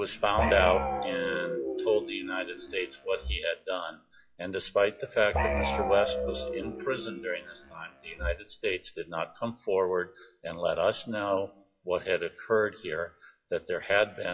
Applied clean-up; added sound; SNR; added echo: classical method WPE with log-MMSE.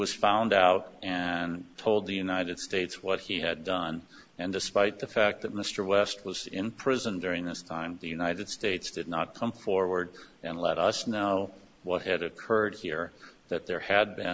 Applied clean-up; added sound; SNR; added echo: none; none; none; none.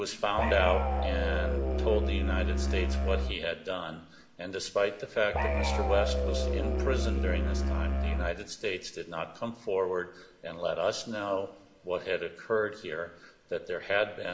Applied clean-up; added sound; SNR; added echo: none; Musical instrument; -4 dB; reverberation time 0.9 s.